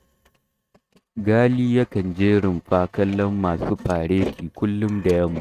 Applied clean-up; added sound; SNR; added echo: neural mask model RNNoise.